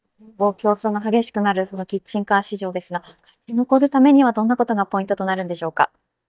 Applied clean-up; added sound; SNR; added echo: neural mask model DeepFilterNet 3.